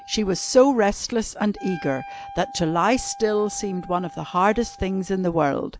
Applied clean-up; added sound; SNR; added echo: none; Wind instrument, woodwind instrument; 18 dB; none.